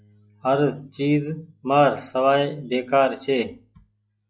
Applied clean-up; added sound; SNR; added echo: classical method log-MMSE.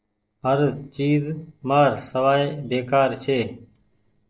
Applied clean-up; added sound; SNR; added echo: neural separator model SepFormer DNS4.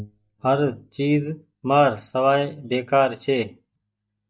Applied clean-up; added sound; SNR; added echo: neural mask model DeepFilterNet 3.